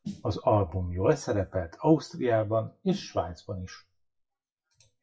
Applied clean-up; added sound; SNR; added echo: classical method WPE with log-MMSE.